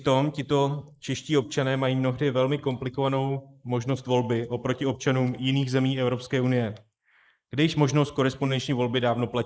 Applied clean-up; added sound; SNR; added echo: neural mask model Resemble Enhance denoiser.